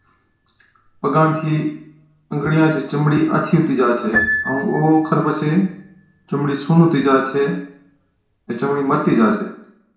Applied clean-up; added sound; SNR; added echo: none; Piano; 13 dB; reverberation time 0.6 s.